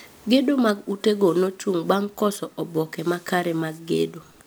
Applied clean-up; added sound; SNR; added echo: none; none; none; none.